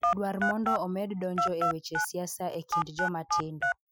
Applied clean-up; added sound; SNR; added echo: classical method Wiener filter.